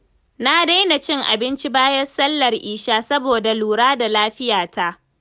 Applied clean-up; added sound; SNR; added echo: none; none; none; none.